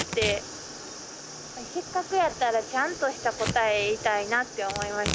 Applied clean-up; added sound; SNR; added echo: none; Packing tape, duct tape / Tearing; 10 dB; none.